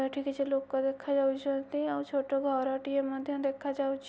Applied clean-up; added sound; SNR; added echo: none; none; none; none.